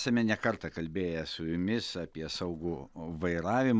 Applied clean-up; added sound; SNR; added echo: none; none; none; none.